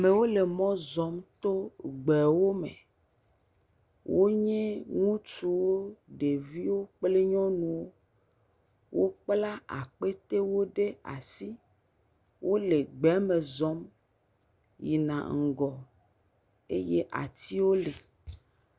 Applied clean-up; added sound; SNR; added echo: none; none; none; none.